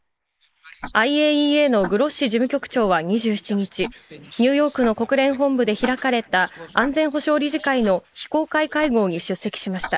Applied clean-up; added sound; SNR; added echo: neural mask model Resemble Enhance denoiser.